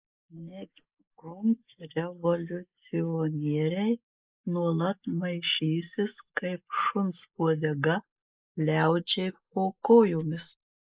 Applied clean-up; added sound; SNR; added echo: neural mask model Resemble Enhance denoiser.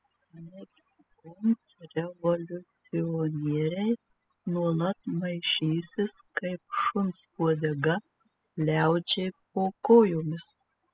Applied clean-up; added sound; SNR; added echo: classical method spectral subtraction.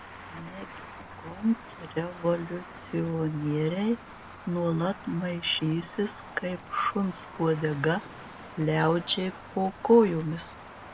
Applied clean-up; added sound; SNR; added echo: none; Traffic noise, roadway noise; 16 dB; none.